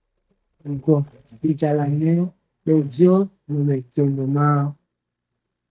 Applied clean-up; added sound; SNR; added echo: neural mask model DeepFilterNet 3.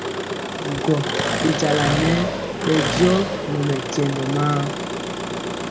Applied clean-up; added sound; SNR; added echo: none; Engine; 2 dB; none.